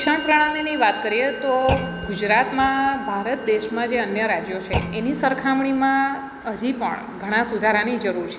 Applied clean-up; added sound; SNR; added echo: none; Musical instrument + Thump, thud; 11 dB; none.